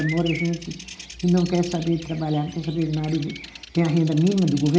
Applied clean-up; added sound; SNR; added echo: none; Bird vocalization, bird call, bird song; 16 dB; reverberation time 0.4 s.